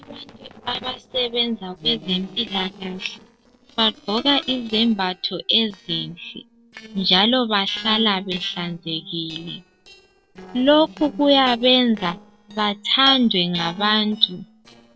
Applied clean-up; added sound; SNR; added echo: neural separator model SepFormer DNS4.